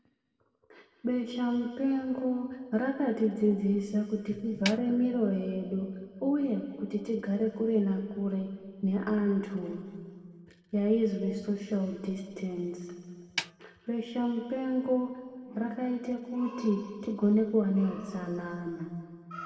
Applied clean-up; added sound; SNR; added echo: none; Snare drum; 9 dB; reverberation time 2.1 s.